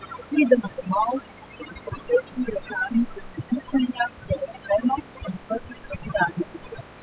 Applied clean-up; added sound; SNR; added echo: classical method spectral subtraction.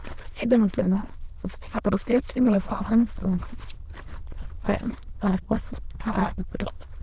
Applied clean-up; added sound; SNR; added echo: neural diffusion model UNIVERSE++.